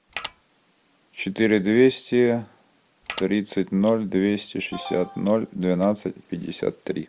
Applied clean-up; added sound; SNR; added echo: none; Mechanisms; 9 dB; none.